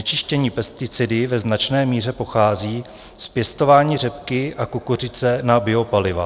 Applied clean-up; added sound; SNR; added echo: none; none; none; none.